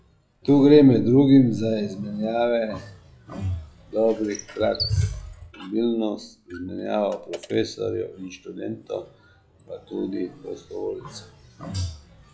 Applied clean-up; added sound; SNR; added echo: classical method log-MMSE.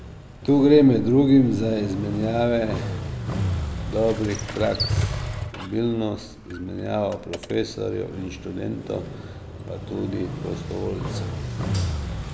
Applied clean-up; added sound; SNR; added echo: none; Motorcycle; 6 dB; none.